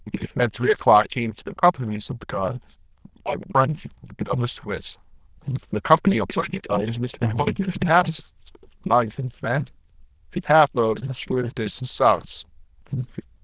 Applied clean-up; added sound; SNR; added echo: neural diffusion model UNIVERSE++.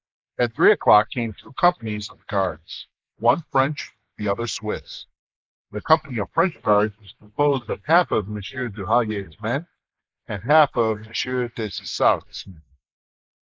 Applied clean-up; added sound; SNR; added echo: neural mask model Resemble Enhance denoiser.